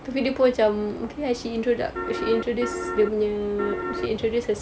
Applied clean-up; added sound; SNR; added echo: none; Piano; 5 dB; none.